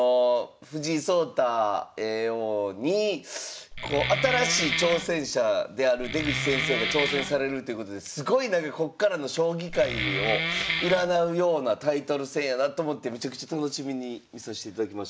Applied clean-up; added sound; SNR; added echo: none; Wood; 3 dB; none.